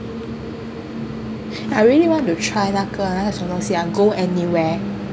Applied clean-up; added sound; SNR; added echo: none; none; none; none.